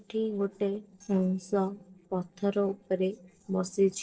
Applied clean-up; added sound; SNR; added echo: neural separator model SepFormer DNS4.